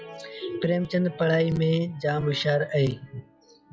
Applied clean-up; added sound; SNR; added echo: classical method log-MMSE.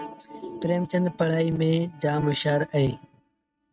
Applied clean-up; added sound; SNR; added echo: neural mask model RNNoise.